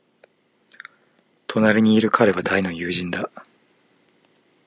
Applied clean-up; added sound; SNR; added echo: none; none; none; none.